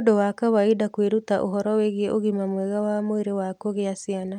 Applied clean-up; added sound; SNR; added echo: none; none; none; none.